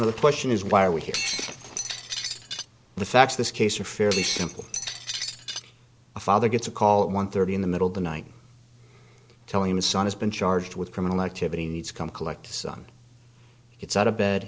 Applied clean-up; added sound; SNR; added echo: none; Shatter; 6 dB; none.